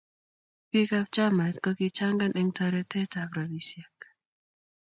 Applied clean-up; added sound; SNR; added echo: none; none; none; none.